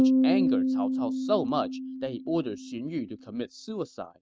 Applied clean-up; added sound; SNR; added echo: neural mask model RNNoise.